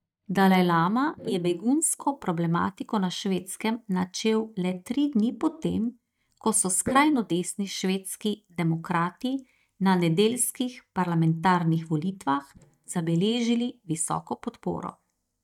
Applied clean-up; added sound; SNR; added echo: neural mask model DeepFilterNet 3.